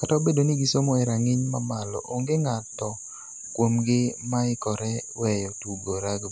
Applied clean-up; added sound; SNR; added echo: none; none; none; none.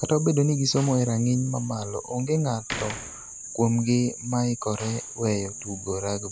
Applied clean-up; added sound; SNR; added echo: none; Slam; 19 dB; none.